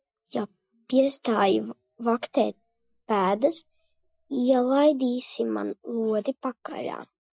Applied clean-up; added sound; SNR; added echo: classical method Wiener filter.